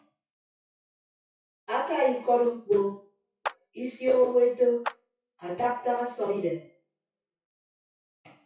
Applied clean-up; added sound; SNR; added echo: classical method WPE with log-MMSE.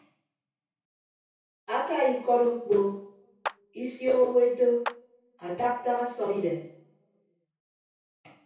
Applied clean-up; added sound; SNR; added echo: none; Clapping; 13 dB; reverberation time 0.6 s.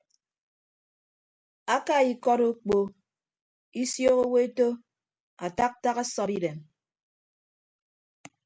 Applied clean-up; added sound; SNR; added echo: none; none; none; none.